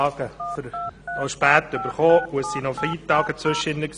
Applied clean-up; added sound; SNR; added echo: none; Telephone; 9 dB; none.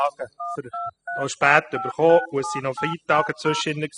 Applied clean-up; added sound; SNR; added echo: classical method spectral subtraction.